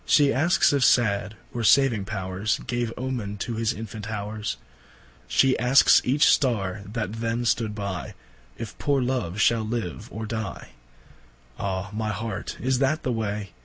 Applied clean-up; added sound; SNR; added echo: none; none; none; none.